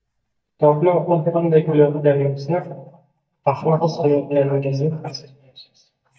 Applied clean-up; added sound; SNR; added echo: neural mask model DeepFilterNet 3.